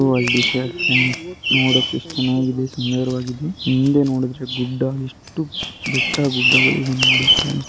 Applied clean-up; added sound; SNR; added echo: none; Bird vocalization, bird call, bird song; 1 dB; none.